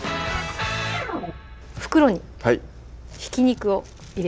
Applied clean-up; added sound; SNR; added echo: none; Fireworks; 16 dB; none.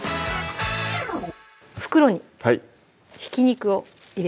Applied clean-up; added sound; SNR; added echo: none; none; none; none.